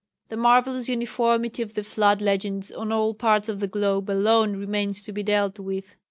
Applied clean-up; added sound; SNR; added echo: none; none; none; none.